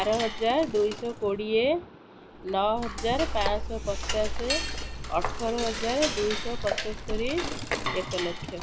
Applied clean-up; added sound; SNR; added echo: none; Cutlery, silverware / Dishes, pots, and pans; 3 dB; none.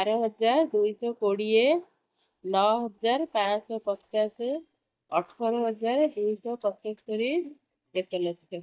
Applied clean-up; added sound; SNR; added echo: neural mask model DeepFilterNet 3.